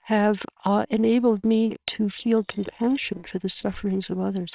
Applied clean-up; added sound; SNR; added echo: neural separator model SepFormer WHAMR!.